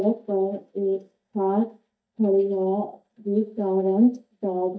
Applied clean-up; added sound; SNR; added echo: neural mask model DeepFilterNet 3.